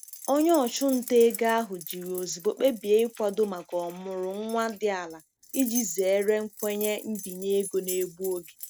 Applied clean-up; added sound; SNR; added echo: none; Keys jangling; 14 dB; none.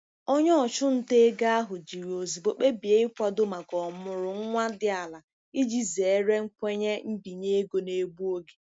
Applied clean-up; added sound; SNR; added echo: none; none; none; none.